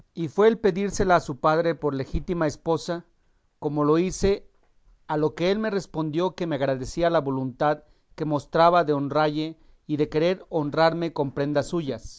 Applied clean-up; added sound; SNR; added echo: none; none; none; none.